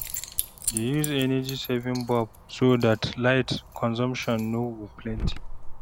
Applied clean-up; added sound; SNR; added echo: none; Keys jangling; 9 dB; none.